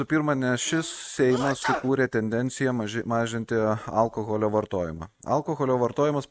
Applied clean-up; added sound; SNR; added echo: neural mask model RNNoise.